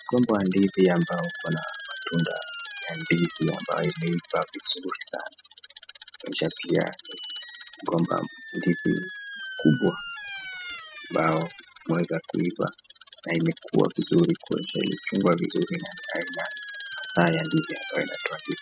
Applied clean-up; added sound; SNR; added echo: classical method spectral subtraction.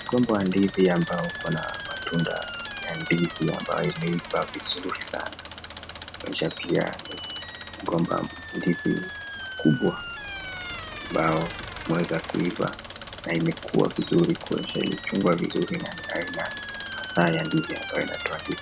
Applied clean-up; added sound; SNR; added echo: none; Squeak + Engine; 10 dB; none.